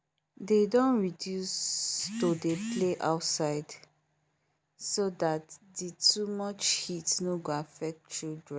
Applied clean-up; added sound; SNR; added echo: none; none; none; none.